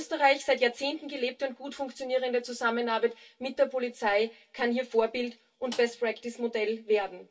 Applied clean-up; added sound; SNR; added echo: none; Snare drum; 19 dB; reverberation time 0.1 s.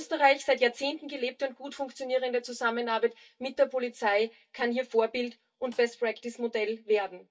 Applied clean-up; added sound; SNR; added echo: neural mask model DeepFilterNet 3.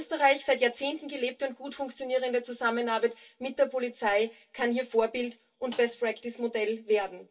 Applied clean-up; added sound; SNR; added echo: neural separator model SepFormer DNS4.